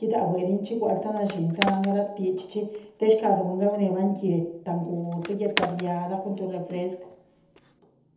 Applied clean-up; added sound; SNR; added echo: none; Skateboard; 12 dB; reverberation time 0.7 s.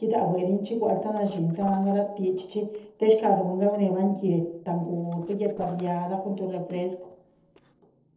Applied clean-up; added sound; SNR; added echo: neural separator model SepFormer DNS4.